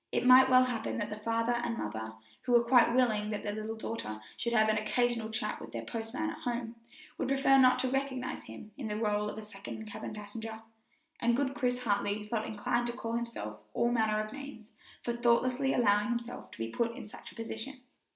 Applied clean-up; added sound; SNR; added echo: none; none; none; none.